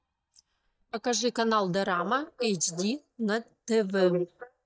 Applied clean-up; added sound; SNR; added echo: neural mask model DeepFilterNet 3.